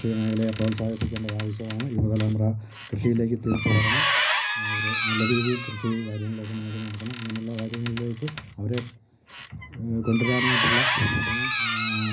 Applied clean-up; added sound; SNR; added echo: none; Squeak; 3 dB; reverberation time 0.5 s.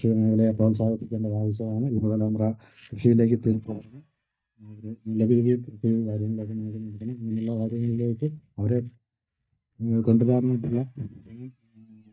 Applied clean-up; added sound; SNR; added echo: neural mask model DeepFilterNet 3.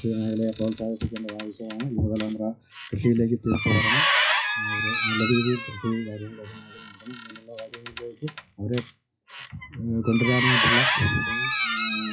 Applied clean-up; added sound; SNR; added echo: classical method WPE with log-MMSE.